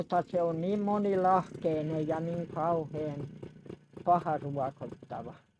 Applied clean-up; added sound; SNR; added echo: neural mask model RNNoise.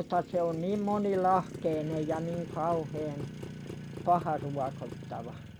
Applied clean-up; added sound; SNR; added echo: none; Motorcycle; 10 dB; none.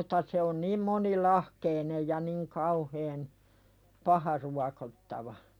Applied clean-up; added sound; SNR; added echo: none; none; none; none.